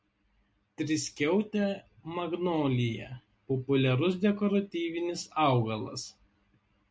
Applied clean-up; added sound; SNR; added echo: none; none; none; none.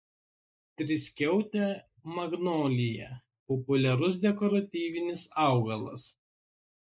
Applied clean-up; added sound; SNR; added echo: neural mask model Resemble Enhance denoiser.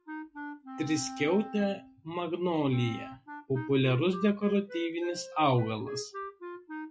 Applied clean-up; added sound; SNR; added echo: classical method log-MMSE.